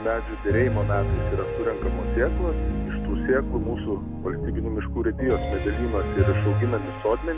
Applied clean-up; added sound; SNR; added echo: none; Piano; -2 dB; none.